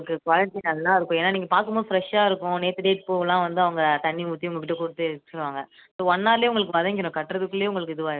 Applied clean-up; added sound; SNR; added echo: none; none; none; none.